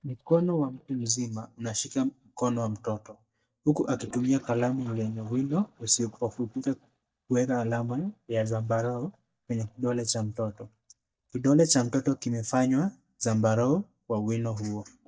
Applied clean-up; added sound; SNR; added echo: neural mask model DeepFilterNet 3.